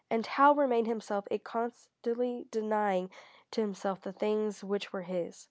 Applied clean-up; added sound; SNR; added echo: none; none; none; none.